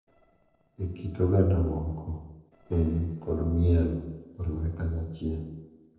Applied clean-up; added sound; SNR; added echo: neural separator model SepFormer DNS4.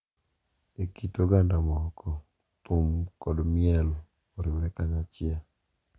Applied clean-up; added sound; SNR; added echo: none; none; none; none.